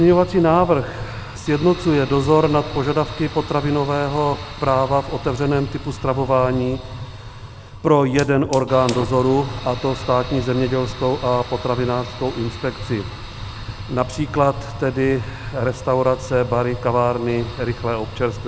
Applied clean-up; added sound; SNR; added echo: none; Fire; 11 dB; none.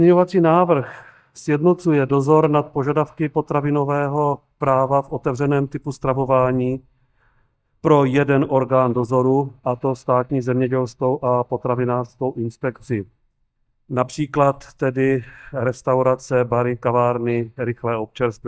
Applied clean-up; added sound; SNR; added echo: neural mask model DeepFilterNet 3.